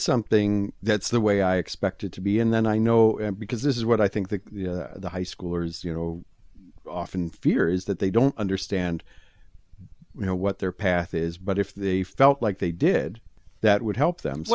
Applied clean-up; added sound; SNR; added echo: none; none; none; none.